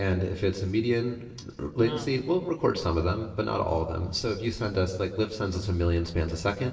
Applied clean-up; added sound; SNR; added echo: none; none; none; reverberation time 1.2 s.